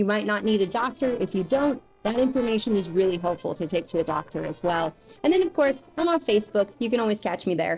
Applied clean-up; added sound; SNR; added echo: neural separator model SepFormer DNS4.